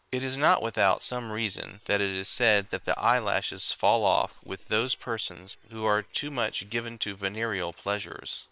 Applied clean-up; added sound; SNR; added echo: neural separator model SepFormer WHAM!.